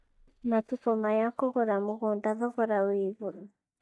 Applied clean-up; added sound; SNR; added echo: neural mask model DeepFilterNet 3.